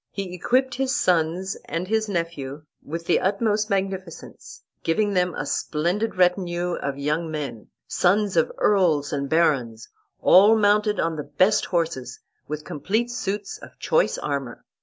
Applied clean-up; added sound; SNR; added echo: none; none; none; none.